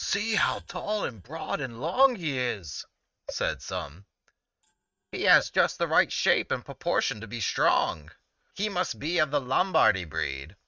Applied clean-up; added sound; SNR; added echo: neural mask model RNNoise.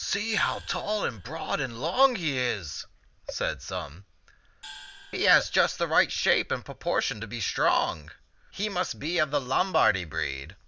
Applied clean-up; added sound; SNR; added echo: none; Gong; 19 dB; none.